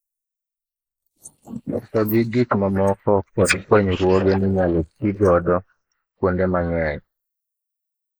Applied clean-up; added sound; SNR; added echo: neural mask model Resemble Enhance denoiser.